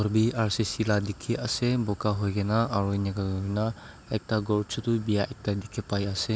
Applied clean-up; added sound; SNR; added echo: none; none; none; none.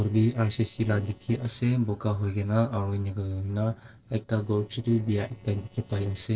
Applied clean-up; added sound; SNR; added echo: neural separator model SepFormer DNS4.